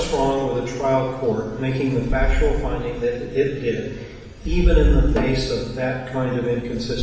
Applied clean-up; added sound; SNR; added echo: none; Snare drum; 13 dB; reverberation time 1.0 s.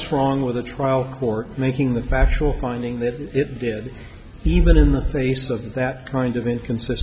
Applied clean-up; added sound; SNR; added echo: none; none; none; none.